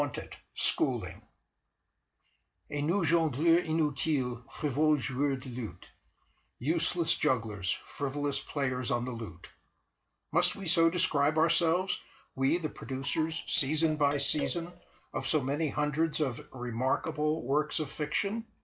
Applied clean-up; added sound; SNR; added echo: neural separator model SepFormer DNS4.